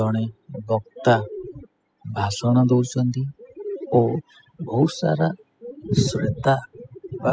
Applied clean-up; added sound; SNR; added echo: classical method spectral subtraction.